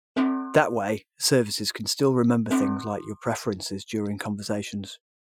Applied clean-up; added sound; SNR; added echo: classical method Wiener filter.